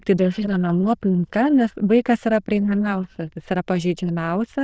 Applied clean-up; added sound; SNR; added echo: neural diffusion model UNIVERSE++.